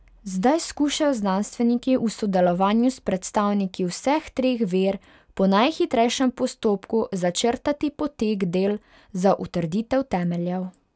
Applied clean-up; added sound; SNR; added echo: none; none; none; none.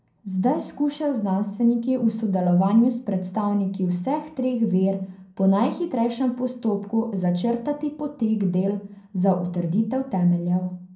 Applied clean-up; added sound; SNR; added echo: none; none; none; reverberation time 0.6 s.